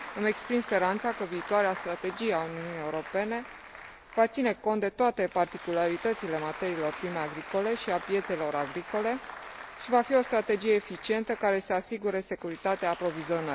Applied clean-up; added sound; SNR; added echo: none; Applause; 14 dB; none.